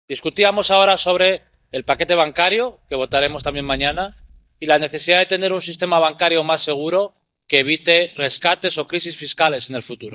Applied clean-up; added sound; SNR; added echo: neural mask model DeepFilterNet 3.